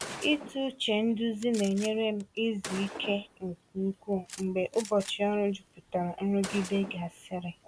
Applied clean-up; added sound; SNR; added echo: none; Gunshot, gunfire; 14 dB; none.